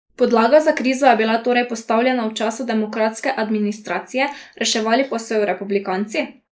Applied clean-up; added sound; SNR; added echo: neural mask model Resemble Enhance denoiser.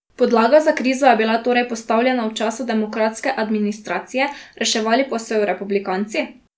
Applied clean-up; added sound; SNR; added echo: none; none; none; none.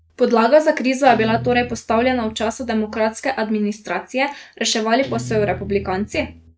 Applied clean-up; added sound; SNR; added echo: neural mask model RNNoise.